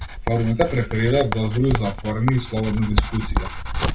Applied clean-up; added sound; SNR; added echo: none; Writing; 4 dB; reverberation time 0.2 s.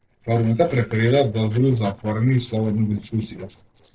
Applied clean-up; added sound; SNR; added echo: neural separator model SepFormer DNS4.